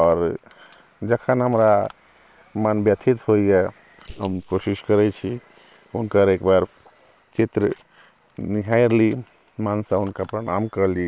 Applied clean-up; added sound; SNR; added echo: neural separator model SepFormer WHAM!.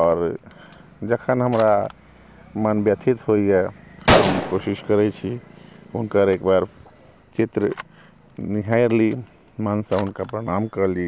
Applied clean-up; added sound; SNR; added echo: none; Gunshot, gunfire; 8 dB; none.